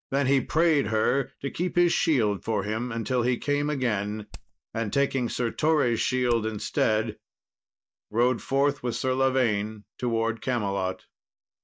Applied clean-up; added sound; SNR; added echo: neural mask model DeepFilterNet 3.